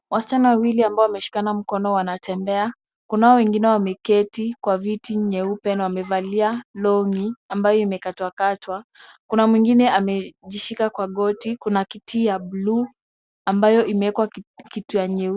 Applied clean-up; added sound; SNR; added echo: none; none; none; none.